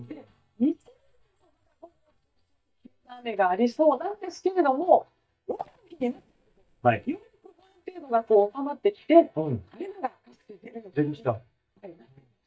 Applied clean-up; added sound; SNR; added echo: neural mask model DeepFilterNet 3.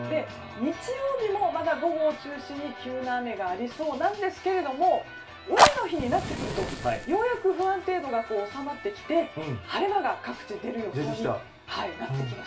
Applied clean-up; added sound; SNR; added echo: none; Fire; 1 dB; reverberation time 0.3 s.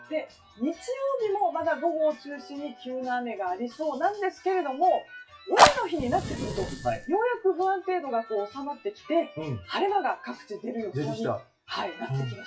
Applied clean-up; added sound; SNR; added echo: classical method WPE with log-MMSE.